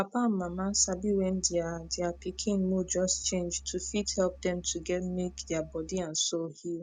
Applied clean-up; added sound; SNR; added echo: none; Engine; 18 dB; none.